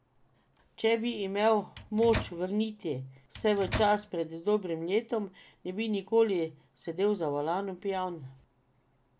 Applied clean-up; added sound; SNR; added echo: none; Microwave oven; 10 dB; none.